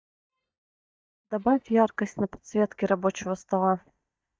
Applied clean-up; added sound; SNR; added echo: neural mask model DeepFilterNet 3.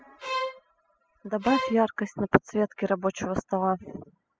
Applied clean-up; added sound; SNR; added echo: classical method spectral subtraction.